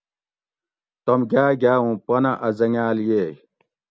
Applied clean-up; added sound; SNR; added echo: none; none; none; none.